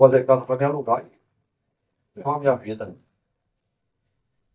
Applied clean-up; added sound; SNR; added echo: neural mask model DeepFilterNet 3.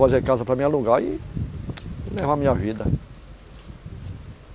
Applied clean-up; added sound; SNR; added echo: none; none; none; none.